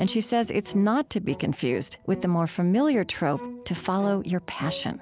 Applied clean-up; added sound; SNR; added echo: none; none; none; none.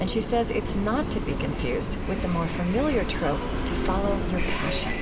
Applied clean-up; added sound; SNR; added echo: none; Train; 0 dB; reverberation time 2.1 s.